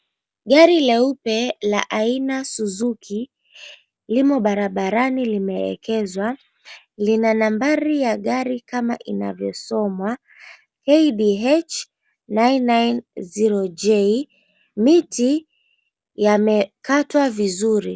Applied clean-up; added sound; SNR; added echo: none; none; none; none.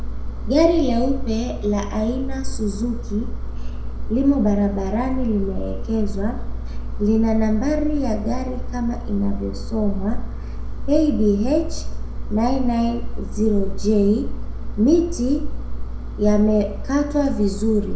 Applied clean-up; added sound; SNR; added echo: none; Engine; 2 dB; reverberation time 0.6 s.